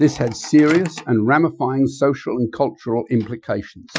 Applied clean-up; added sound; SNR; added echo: classical method Wiener filter.